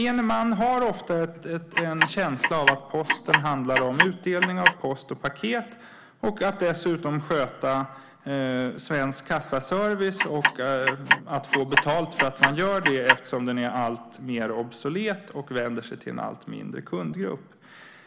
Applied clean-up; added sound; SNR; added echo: none; Clock; -2 dB; none.